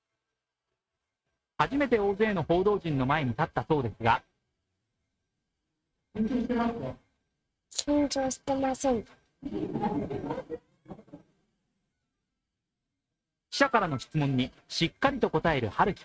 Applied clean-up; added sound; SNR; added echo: neural mask model RNNoise.